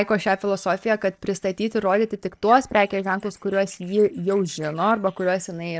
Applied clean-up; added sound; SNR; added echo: neural separator model SepFormer DNS4.